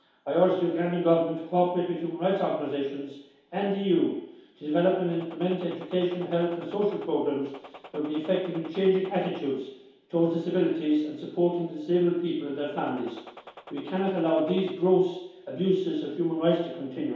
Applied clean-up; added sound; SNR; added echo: none; Gunshot, gunfire; 19 dB; reverberation time 0.8 s.